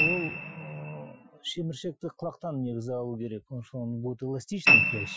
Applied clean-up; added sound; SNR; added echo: classical method Wiener filter.